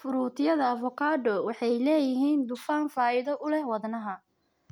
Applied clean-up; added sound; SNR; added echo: none; none; none; none.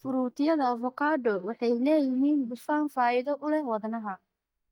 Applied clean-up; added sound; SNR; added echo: neural mask model DeepFilterNet 3.